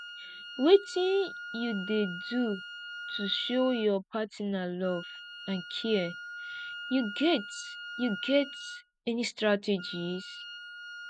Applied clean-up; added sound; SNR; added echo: none; Wind instrument, woodwind instrument; 12 dB; none.